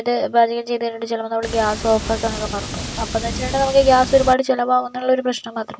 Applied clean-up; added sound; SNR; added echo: none; Water; 8 dB; none.